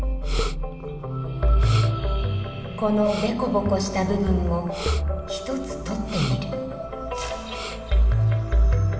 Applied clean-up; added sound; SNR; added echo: none; Respiratory sounds; 16 dB; reverberation time 2.1 s.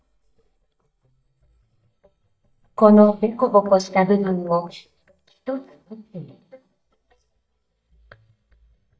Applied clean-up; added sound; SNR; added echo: neural mask model DeepFilterNet 3.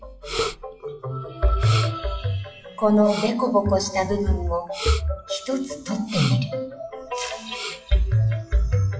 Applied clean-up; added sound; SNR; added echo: classical method WPE with log-MMSE.